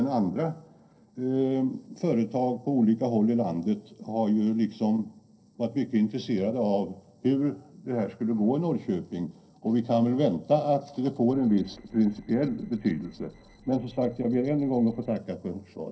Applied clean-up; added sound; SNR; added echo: neural separator model SepFormer DNS4.